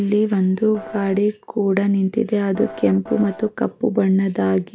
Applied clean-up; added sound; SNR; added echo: none; Piano; 16 dB; none.